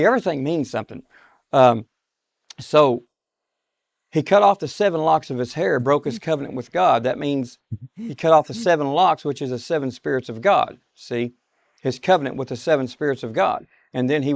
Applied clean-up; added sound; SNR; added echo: neural mask model Resemble Enhance denoiser.